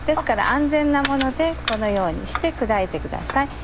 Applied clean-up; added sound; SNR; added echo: none; Engine; 11 dB; none.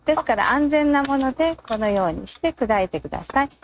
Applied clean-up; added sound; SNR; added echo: neural mask model RNNoise.